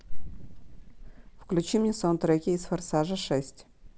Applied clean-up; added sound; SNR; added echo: neural separator model SepFormer DNS4.